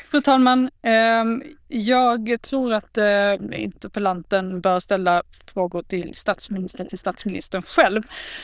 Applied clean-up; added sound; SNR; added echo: neural diffusion model UNIVERSE++.